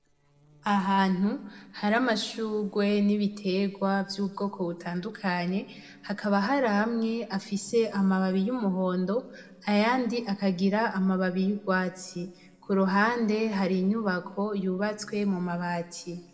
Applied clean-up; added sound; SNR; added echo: neural separator model SepFormer DNS4.